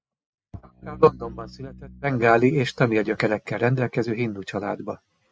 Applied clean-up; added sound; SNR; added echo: neural mask model RNNoise.